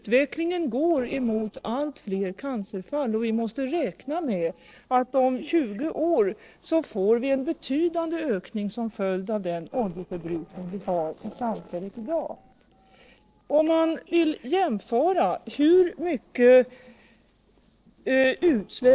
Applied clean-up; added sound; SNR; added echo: neural separator model SepFormer DNS4.